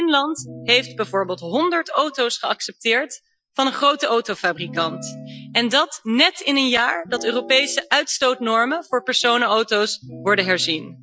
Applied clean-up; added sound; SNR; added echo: classical method Wiener filter.